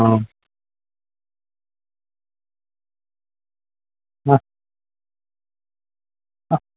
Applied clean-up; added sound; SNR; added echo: none; none; none; none.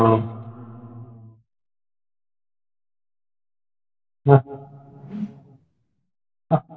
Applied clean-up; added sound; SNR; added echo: none; Whoosh, swoosh, swish; 13 dB; reverberation time 2.8 s.